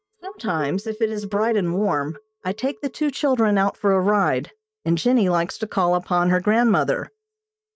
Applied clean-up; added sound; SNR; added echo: neural mask model DeepFilterNet 3.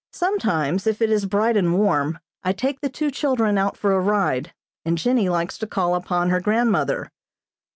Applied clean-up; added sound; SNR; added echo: none; none; none; none.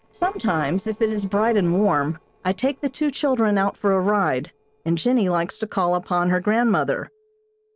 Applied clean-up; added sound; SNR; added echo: neural separator model SepFormer DNS4.